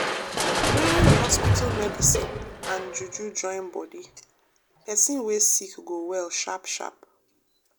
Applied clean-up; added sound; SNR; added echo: none; Crushing; -2 dB; none.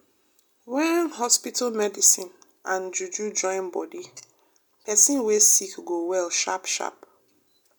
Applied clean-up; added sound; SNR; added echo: none; none; none; none.